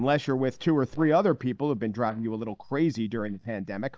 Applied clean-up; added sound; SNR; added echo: neural mask model DeepFilterNet 3.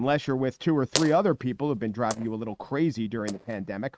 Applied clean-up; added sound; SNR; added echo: neural mask model RNNoise.